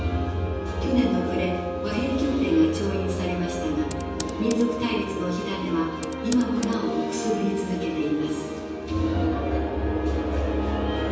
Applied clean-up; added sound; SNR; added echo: none; Computer keyboard; 18 dB; reverberation time 1.1 s.